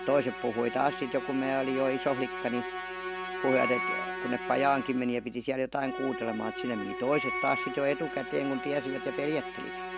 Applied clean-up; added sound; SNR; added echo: none; Musical instrument + Wind instrument, woodwind instrument; 6 dB; none.